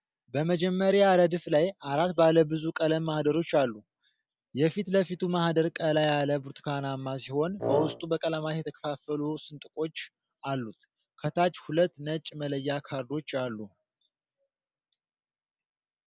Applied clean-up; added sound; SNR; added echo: none; Wind instrument, woodwind instrument; 3 dB; none.